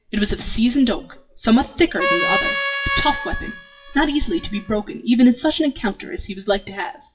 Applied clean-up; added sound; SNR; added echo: classical method WPE with log-MMSE.